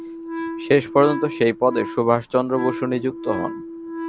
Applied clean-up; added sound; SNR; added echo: none; Wind instrument, woodwind instrument; 9 dB; none.